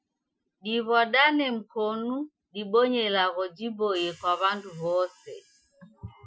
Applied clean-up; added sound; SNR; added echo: classical method Wiener filter.